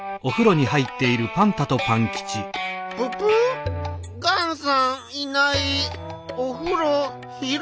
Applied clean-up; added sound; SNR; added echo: none; none; none; none.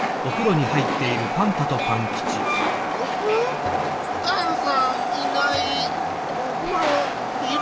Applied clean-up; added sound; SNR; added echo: none; Train; -1 dB; reverberation time 2.7 s.